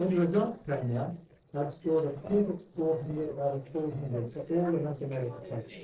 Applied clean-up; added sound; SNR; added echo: neural separator model SepFormer DNS4.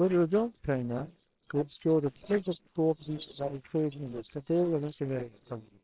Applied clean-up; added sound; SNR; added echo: neural separator model SepFormer WHAMR!.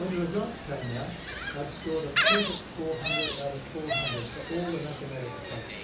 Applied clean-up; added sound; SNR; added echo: none; Gull, seagull; -1 dB; reverberation time 0.8 s.